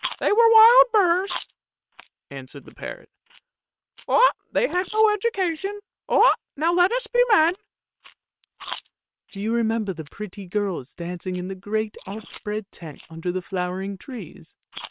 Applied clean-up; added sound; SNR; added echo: neural separator model SepFormer WHAM!.